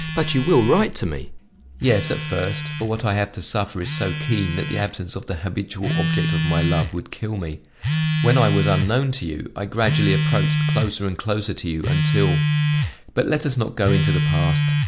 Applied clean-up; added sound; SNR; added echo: none; Telephone; 0 dB; none.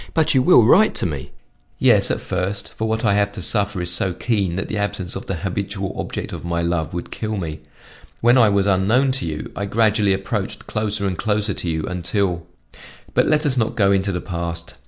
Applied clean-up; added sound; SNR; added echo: none; none; none; none.